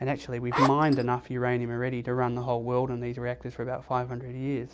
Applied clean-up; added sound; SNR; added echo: none; Zipper (clothing); 0 dB; none.